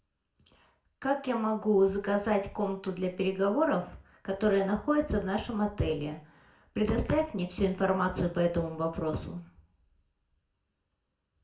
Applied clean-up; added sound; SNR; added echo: none; none; none; reverberation time 0.3 s.